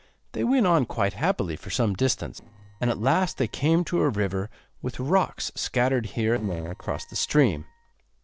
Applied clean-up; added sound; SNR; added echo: neural separator model SepFormer DNS4.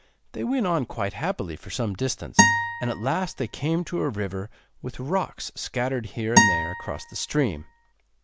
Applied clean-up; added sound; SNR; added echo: none; Acoustic guitar; -3 dB; none.